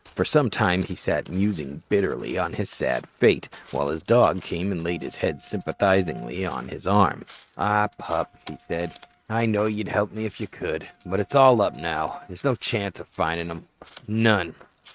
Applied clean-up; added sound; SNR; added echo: neural mask model RNNoise.